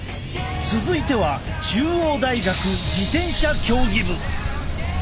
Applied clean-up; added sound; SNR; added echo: none; Motor vehicle (road); 3 dB; none.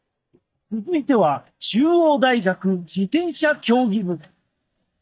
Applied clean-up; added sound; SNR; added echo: neural mask model DeepFilterNet 3.